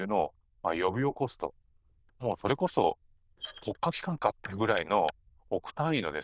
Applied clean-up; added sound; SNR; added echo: neural diffusion model UNIVERSE++.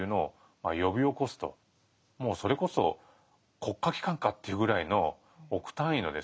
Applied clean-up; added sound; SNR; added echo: none; none; none; none.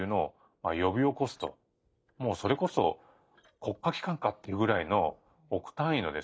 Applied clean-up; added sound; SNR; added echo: neural mask model DeepFilterNet 3.